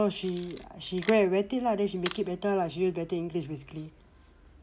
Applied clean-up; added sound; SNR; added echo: none; Camera; 15 dB; none.